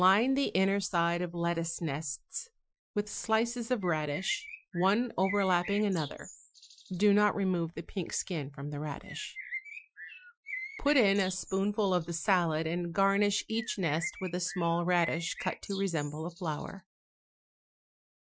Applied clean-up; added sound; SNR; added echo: classical method Wiener filter.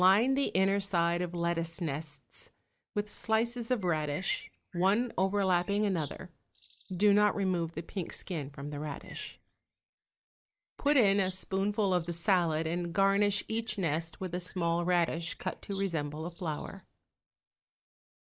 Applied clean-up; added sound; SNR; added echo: neural mask model DeepFilterNet 3.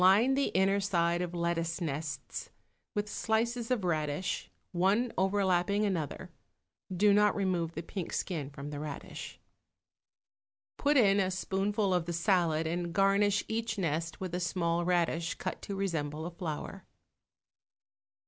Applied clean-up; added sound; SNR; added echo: none; none; none; none.